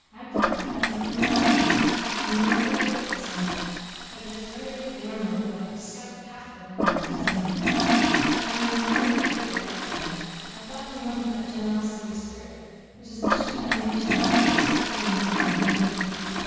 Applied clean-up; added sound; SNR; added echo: none; Toilet flush; -3 dB; reverberation time 2.2 s.